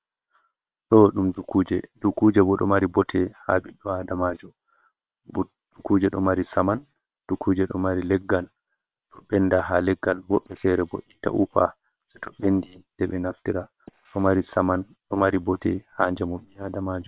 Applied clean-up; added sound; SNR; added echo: neural separator model SepFormer WHAM!.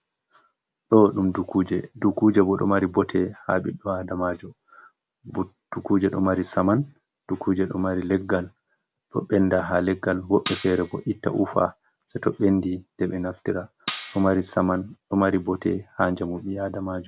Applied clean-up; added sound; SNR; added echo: none; Cutlery, silverware; 13 dB; none.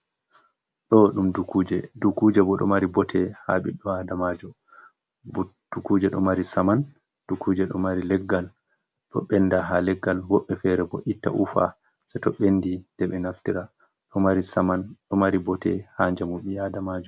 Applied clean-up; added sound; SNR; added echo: none; none; none; none.